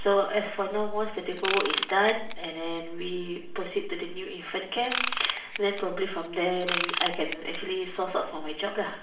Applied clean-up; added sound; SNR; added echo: none; Ratchet, pawl / Tools; 4 dB; reverberation time 0.5 s.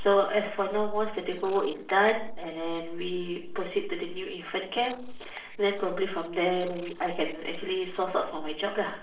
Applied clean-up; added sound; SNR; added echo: neural separator model SepFormer DNS4.